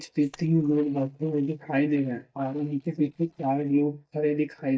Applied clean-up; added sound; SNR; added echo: neural mask model DeepFilterNet 3.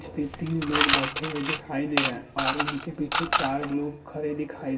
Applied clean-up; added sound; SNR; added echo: none; Coin (dropping) / Mechanisms; -4 dB; reverberation time 1.6 s.